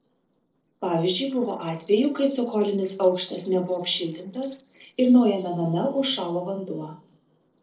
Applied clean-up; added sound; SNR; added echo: neural separator model SepFormer DNS4.